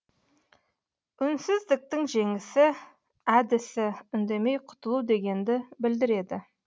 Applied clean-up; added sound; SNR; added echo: none; none; none; none.